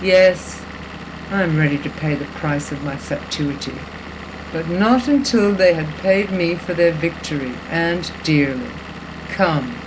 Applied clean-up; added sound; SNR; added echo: none; Engine / Vehicle; 13 dB; none.